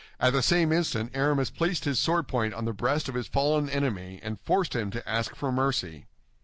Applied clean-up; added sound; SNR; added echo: neural separator model SepFormer DNS4.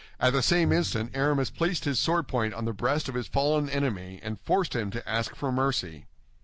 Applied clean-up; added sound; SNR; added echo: none; Bowed string instrument; 15 dB; none.